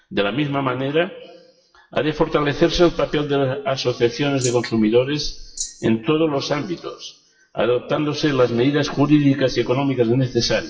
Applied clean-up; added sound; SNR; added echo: classical method WPE with log-MMSE.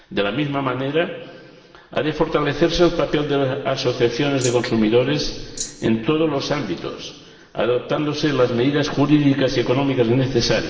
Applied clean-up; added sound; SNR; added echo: none; Rattle (instrument); 11 dB; reverberation time 1.7 s.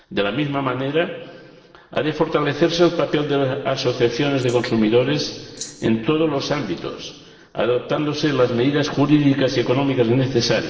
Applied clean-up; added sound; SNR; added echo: neural separator model SepFormer DNS4.